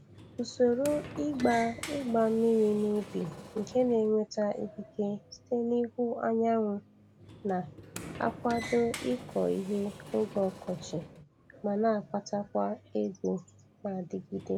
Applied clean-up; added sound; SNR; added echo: none; Sliding door; 16 dB; none.